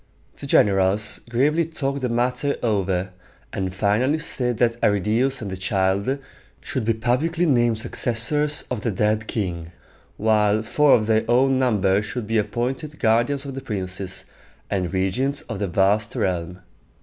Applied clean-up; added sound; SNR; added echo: none; none; none; none.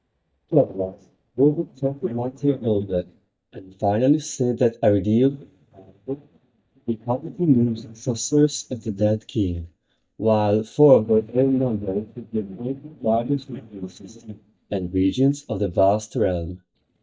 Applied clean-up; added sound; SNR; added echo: neural mask model DeepFilterNet 3.